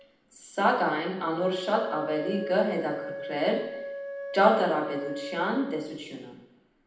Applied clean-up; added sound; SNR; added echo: none; Wind instrument, woodwind instrument; 10 dB; reverberation time 0.8 s.